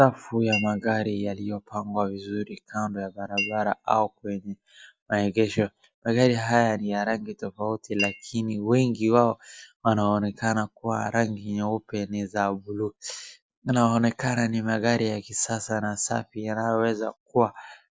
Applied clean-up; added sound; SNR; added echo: none; Chink, clink; 9 dB; none.